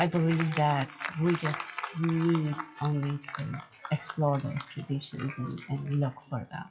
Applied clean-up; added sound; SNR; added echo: classical method WPE with log-MMSE.